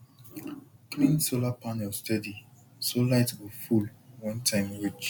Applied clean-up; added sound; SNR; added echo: none; none; none; none.